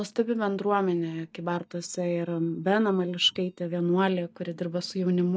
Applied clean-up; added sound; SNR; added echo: neural mask model DeepFilterNet 3.